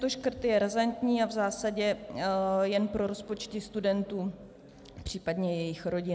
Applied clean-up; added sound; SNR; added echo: none; none; none; none.